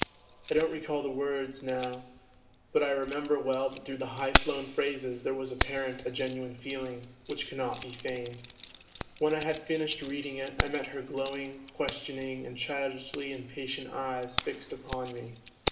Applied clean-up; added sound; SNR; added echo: none; Keys jangling; 5 dB; reverberation time 1.3 s.